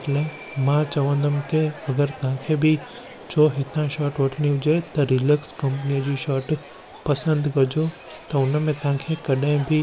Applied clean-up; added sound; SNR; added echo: none; Subway, metro, underground; 18 dB; none.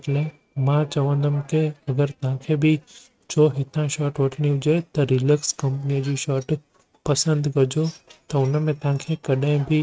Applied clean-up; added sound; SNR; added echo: neural mask model RNNoise.